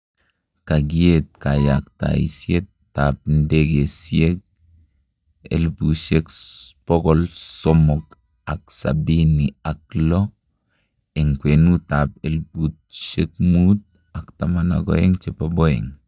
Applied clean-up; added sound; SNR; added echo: neural mask model DeepFilterNet 3.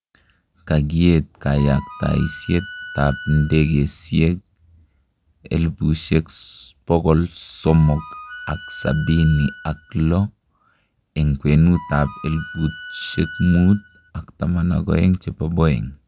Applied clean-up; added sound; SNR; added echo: none; Wind instrument, woodwind instrument; 15 dB; none.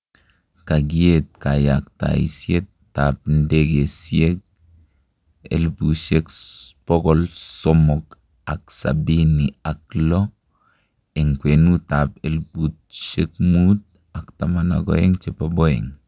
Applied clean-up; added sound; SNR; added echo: none; none; none; none.